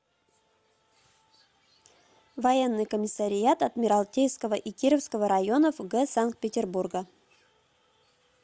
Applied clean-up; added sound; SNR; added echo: none; none; none; none.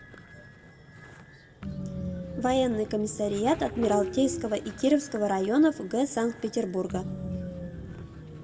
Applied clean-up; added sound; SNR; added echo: none; Train; 9 dB; reverberation time 1.2 s.